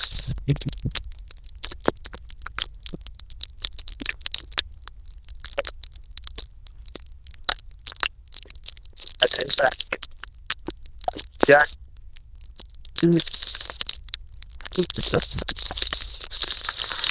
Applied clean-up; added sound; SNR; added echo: neural diffusion model UNIVERSE++.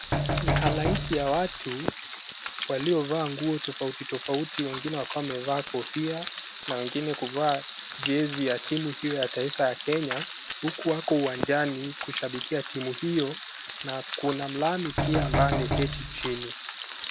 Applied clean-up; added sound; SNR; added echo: none; Knock + Frying (food); 3 dB; none.